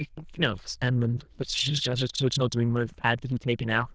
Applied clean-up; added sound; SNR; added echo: neural diffusion model UNIVERSE++.